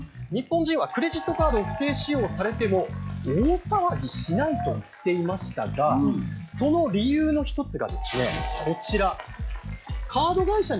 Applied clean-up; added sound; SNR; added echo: classical method log-MMSE.